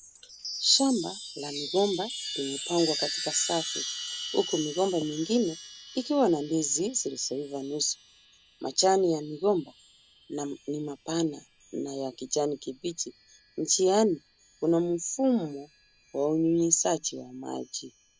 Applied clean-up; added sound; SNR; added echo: none; Chime; 12 dB; none.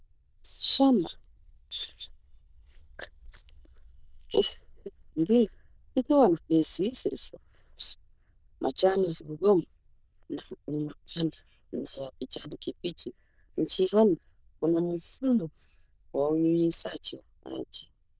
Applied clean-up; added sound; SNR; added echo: neural diffusion model UNIVERSE++.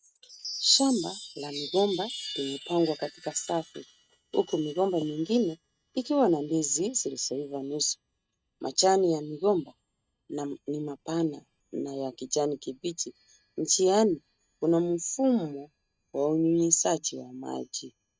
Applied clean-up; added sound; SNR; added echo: neural mask model RNNoise.